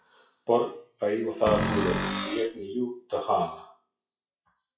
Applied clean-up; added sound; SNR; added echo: classical method WPE with log-MMSE.